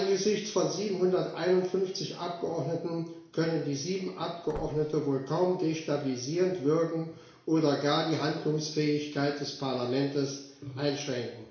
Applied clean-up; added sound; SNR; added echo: none; Slam / Wood; 18 dB; reverberation time 0.7 s.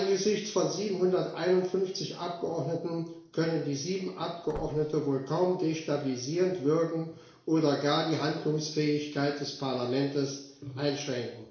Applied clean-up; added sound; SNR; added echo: neural separator model SepFormer DNS4.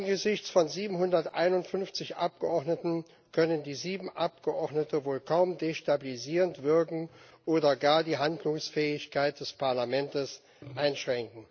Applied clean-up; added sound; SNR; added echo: none; none; none; none.